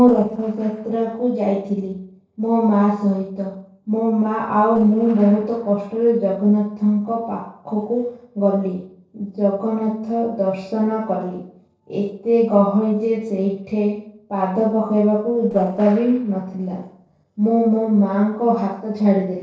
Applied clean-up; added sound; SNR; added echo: neural separator model SepFormer DNS4.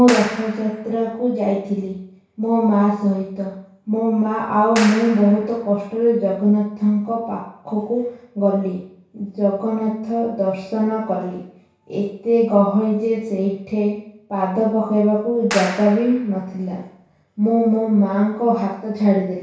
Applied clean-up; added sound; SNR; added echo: none; Clapping; 12 dB; reverberation time 0.6 s.